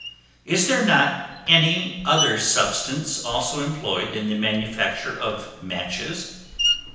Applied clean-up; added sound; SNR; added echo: none; Screech; 9 dB; reverberation time 0.9 s.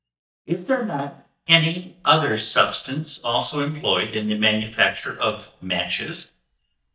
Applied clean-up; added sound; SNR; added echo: neural mask model DeepFilterNet 3.